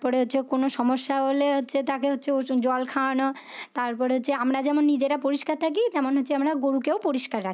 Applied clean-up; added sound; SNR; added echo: none; none; none; none.